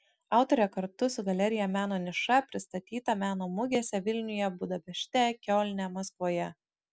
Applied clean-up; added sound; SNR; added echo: none; none; none; none.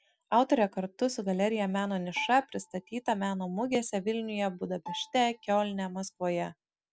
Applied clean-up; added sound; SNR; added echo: none; Bowed string instrument; 18 dB; none.